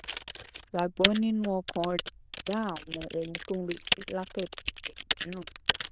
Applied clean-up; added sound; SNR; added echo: neural diffusion model UNIVERSE++.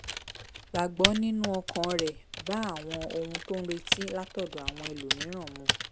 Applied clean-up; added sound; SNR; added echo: none; Typing; 1 dB; none.